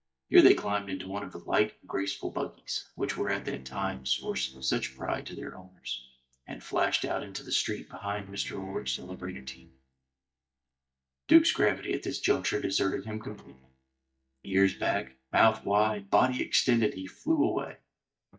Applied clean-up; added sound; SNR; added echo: neural mask model DeepFilterNet 3.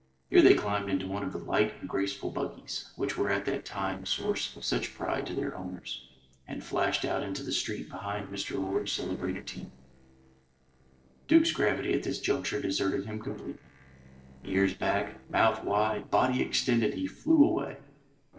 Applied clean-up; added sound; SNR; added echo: neural separator model SepFormer DNS4.